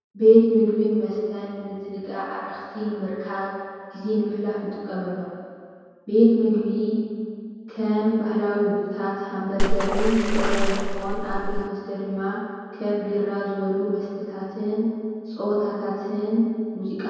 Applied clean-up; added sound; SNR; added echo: none; Water / Splash, splatter; -2 dB; reverberation time 2.2 s.